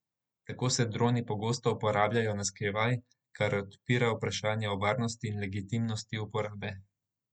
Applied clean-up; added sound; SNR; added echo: none; none; none; none.